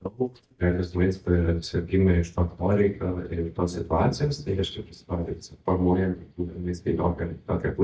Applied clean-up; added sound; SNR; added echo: neural mask model DeepFilterNet 3.